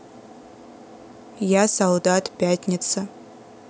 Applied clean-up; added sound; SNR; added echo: none; none; none; none.